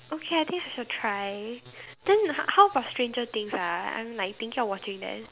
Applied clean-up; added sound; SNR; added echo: none; none; none; none.